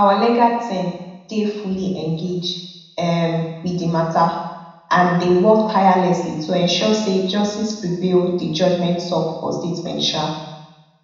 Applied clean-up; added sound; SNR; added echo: none; none; none; reverberation time 1.0 s.